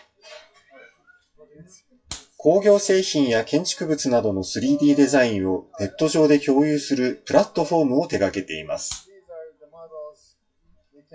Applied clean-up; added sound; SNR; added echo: classical method WPE with log-MMSE.